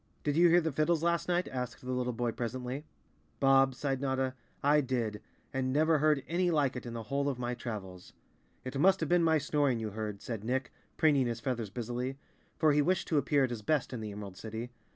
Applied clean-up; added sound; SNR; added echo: none; none; none; none.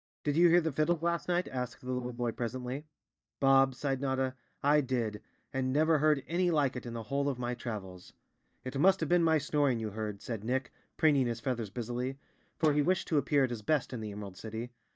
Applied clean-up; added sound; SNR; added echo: neural mask model DeepFilterNet 3.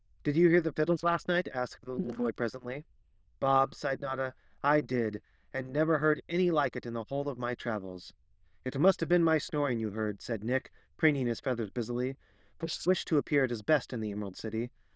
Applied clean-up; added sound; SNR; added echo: neural diffusion model UNIVERSE++.